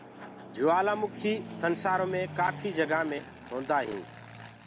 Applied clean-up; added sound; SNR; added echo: none; Fixed-wing aircraft, airplane; 12 dB; none.